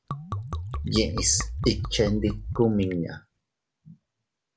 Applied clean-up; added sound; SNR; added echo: none; Liquid; 5 dB; none.